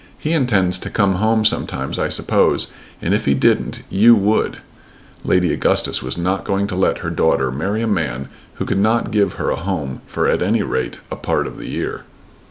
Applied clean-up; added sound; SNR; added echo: none; none; none; none.